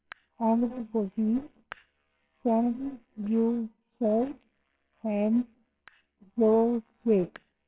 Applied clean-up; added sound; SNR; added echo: neural separator model SepFormer WHAMR!.